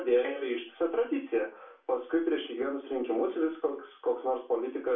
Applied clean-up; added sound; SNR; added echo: none; none; none; reverberation time 0.3 s.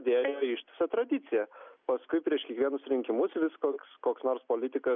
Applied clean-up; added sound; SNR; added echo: none; none; none; none.